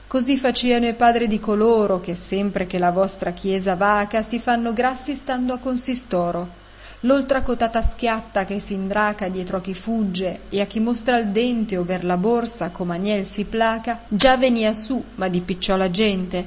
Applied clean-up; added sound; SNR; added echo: none; none; none; none.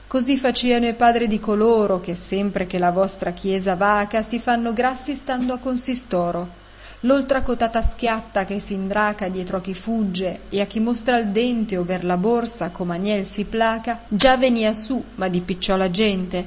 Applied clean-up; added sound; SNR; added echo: none; Snare drum; 19 dB; none.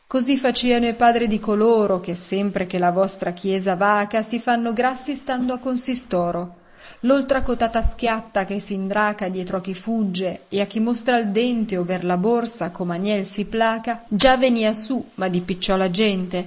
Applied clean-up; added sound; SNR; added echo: neural mask model Resemble Enhance denoiser.